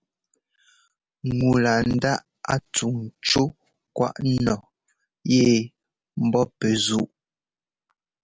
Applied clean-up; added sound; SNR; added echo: none; none; none; none.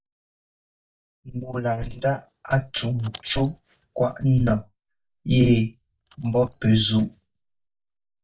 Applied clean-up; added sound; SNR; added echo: neural mask model DeepFilterNet 3.